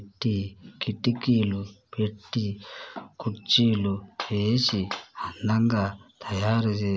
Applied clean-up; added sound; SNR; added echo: none; none; none; none.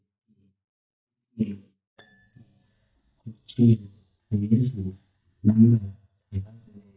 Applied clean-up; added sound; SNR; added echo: neural mask model DeepFilterNet 3.